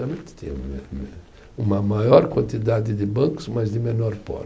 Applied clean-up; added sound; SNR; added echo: none; none; none; none.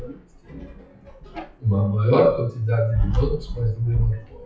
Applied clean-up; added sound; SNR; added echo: classical method WPE with log-MMSE.